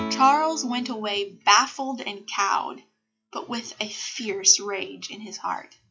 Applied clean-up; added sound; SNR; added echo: classical method log-MMSE.